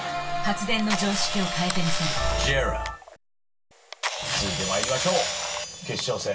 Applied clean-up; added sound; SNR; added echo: none; Camera; 5 dB; reverberation time 0.2 s.